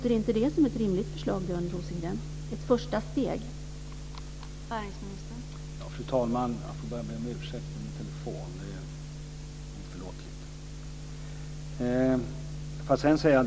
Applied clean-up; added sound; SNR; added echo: none; none; none; none.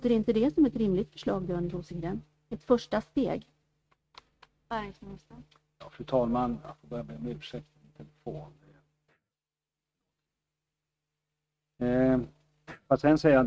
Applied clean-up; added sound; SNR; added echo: neural mask model RNNoise.